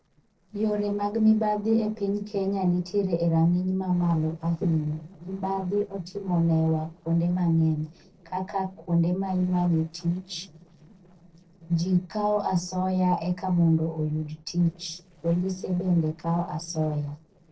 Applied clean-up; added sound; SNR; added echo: neural separator model SepFormer DNS4.